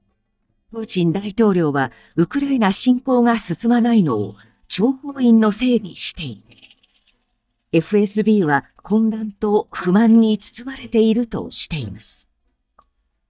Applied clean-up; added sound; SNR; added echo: neural mask model DeepFilterNet 3.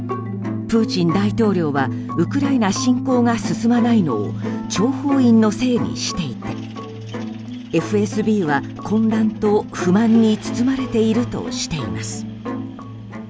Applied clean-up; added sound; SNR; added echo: none; none; none; none.